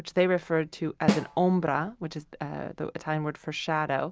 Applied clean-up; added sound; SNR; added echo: none; Snare drum; 3 dB; none.